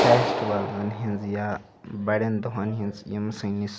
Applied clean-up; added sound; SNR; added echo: none; Clapping; 4 dB; none.